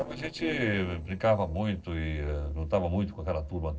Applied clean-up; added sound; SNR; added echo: neural separator model SepFormer DNS4.